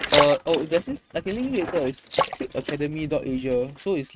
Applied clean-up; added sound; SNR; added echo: neural mask model RNNoise.